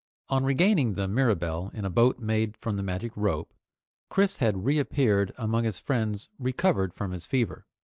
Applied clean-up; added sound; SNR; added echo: none; none; none; none.